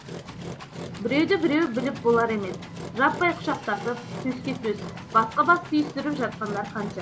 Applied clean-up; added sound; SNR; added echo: none; Engine; 12 dB; none.